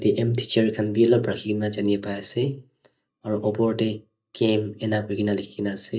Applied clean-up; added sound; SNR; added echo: neural mask model DeepFilterNet 3.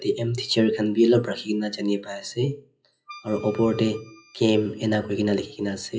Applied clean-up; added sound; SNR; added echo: classical method WPE with log-MMSE.